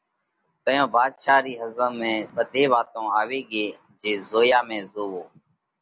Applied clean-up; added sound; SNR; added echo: none; none; none; none.